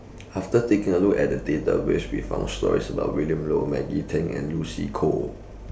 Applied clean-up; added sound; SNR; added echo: none; none; none; none.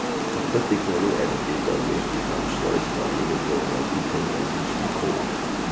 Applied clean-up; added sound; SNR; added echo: none; Water; -2 dB; none.